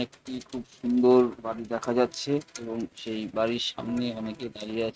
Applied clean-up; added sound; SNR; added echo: neural mask model RNNoise.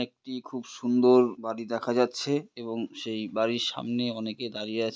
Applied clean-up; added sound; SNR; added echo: none; none; none; none.